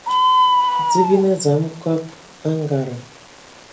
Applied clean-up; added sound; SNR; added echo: none; Bird; -1 dB; reverberation time 0.3 s.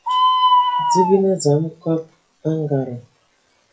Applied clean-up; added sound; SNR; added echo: classical method WPE with log-MMSE.